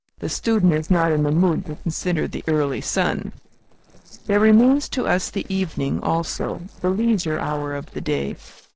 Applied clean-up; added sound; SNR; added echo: neural separator model SepFormer DNS4.